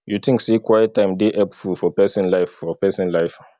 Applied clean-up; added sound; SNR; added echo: none; none; none; none.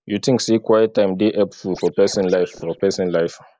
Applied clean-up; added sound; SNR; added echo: neural mask model Resemble Enhance denoiser.